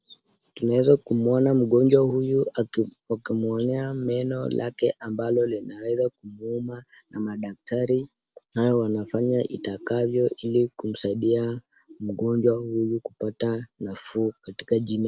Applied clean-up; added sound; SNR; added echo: none; none; none; none.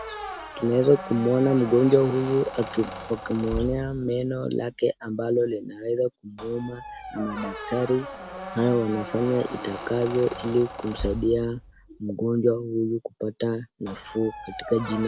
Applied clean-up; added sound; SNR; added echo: none; Squeak; 13 dB; none.